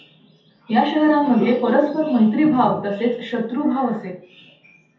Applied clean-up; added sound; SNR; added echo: none; none; none; reverberation time 0.5 s.